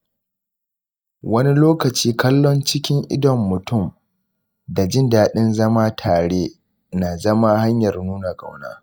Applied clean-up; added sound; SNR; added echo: neural mask model DeepFilterNet 3.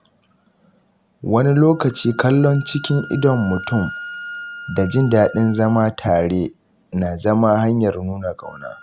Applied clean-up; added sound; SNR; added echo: none; Wind instrument, woodwind instrument; 18 dB; none.